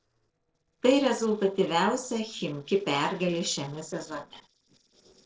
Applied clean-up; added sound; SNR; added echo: neural separator model SepFormer DNS4.